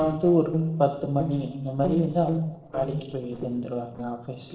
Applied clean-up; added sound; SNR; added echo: neural separator model SepFormer DNS4.